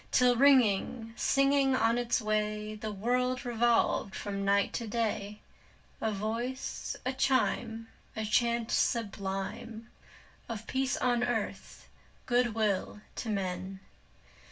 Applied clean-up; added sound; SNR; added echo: none; none; none; reverberation time 0.2 s.